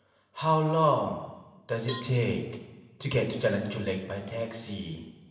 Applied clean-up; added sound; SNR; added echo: none; Cowbell; 16 dB; reverberation time 1.1 s.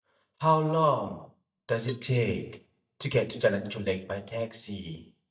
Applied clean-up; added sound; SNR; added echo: neural mask model DeepFilterNet 3.